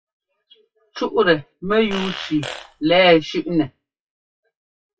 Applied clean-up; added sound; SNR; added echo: classical method WPE with log-MMSE.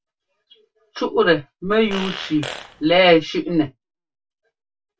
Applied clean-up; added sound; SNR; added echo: none; Fart; 12 dB; reverberation time 0.2 s.